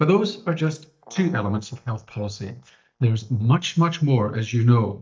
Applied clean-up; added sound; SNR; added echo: neural mask model DeepFilterNet 3.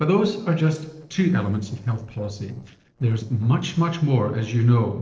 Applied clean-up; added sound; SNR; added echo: neural separator model SepFormer DNS4.